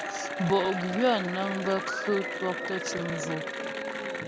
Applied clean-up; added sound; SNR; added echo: none; Applause / Cheering; 4 dB; none.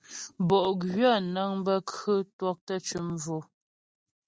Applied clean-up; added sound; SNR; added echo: none; none; none; none.